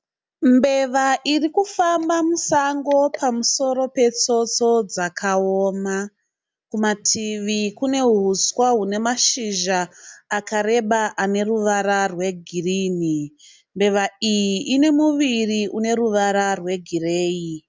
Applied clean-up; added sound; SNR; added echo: none; none; none; none.